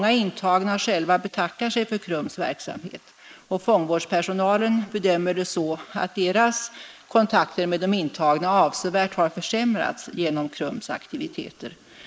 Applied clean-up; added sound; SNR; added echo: neural mask model Resemble Enhance denoiser.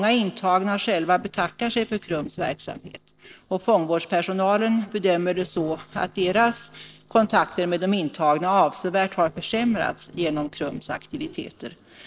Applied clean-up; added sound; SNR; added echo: neural separator model SepFormer DNS4.